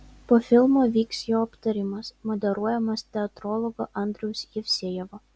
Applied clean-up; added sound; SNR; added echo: none; none; none; none.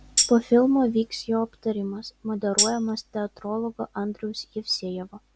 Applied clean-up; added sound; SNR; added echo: none; Tambourine; 1 dB; none.